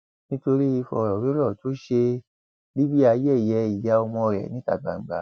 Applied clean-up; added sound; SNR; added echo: none; none; none; none.